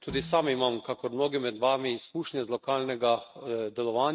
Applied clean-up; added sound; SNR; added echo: neural mask model RNNoise.